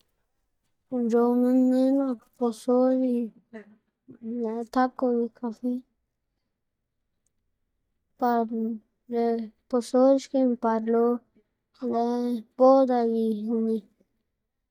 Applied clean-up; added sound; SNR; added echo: neural mask model DeepFilterNet 3.